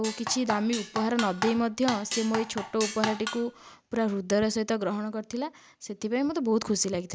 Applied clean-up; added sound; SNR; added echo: none; Drum kit; 7 dB; none.